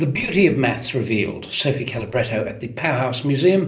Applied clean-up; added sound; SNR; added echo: neural separator model SepFormer DNS4.